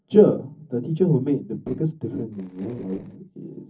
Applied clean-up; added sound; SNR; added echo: neural separator model SepFormer DNS4.